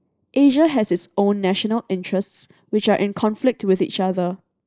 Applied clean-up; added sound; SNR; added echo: neural mask model Resemble Enhance denoiser.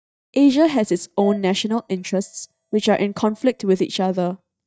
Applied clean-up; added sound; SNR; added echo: neural mask model DeepFilterNet 3.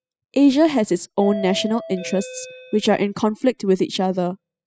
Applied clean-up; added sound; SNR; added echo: classical method spectral subtraction.